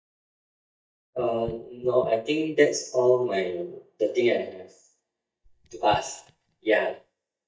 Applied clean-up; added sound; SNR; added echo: neural mask model DeepFilterNet 3.